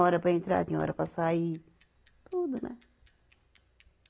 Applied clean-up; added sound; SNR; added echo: none; Bicycle; 19 dB; none.